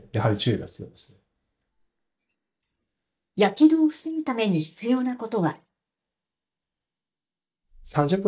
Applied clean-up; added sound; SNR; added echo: neural mask model DeepFilterNet 3.